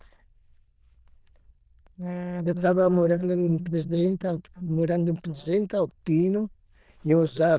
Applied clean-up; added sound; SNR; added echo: neural diffusion model UNIVERSE++.